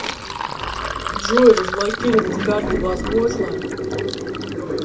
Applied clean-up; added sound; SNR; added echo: none; Sink (filling or washing); 3 dB; reverberation time 0.2 s.